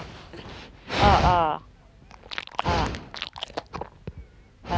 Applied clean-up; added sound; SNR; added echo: none; Dog; 1 dB; none.